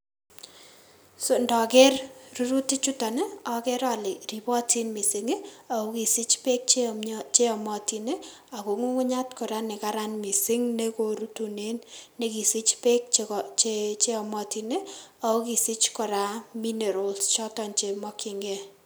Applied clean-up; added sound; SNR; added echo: none; none; none; none.